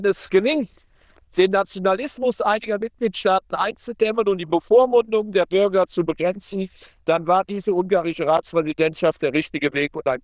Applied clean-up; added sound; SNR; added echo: neural diffusion model UNIVERSE++.